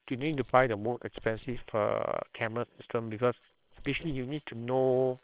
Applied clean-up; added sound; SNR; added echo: neural separator model SepFormer WHAMR!.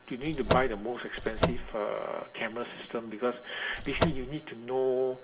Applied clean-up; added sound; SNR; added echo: none; Car; -1 dB; reverberation time 1.0 s.